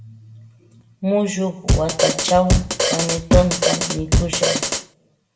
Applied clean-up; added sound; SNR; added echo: none; Drum kit; -3 dB; reverberation time 0.6 s.